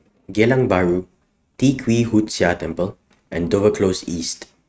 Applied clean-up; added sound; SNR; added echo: neural mask model RNNoise.